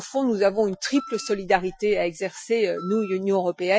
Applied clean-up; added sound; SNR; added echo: classical method Wiener filter.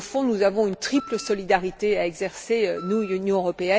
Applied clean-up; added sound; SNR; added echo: none; Wind instrument, woodwind instrument; 18 dB; none.